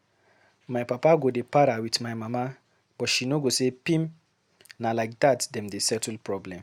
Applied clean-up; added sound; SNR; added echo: none; none; none; none.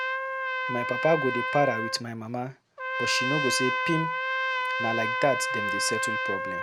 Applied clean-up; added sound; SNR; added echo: none; Trumpet; -1 dB; none.